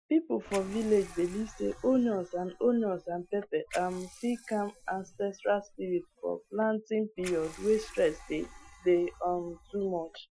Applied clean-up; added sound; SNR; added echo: classical method Wiener filter.